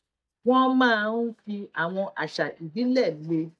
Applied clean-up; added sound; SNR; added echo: neural mask model DeepFilterNet 3.